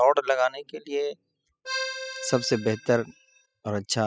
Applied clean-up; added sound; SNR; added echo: classical method spectral subtraction.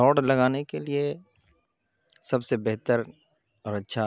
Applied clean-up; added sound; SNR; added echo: none; none; none; none.